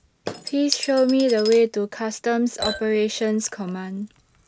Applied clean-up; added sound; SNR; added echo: none; Chink, clink / Liquid; 13 dB; none.